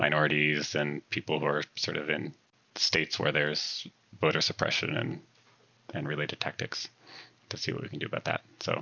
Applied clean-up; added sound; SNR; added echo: none; none; none; none.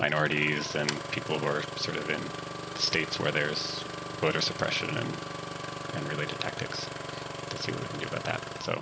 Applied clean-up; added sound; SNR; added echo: none; Engine starting; 5 dB; none.